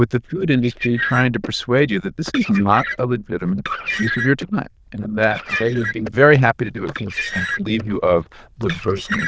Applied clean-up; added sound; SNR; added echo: neural diffusion model UNIVERSE++.